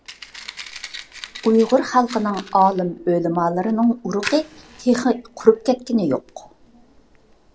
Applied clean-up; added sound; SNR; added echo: none; Fire; 18 dB; none.